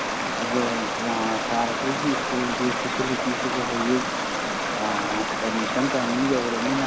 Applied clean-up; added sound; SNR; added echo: none; Stream; -1 dB; none.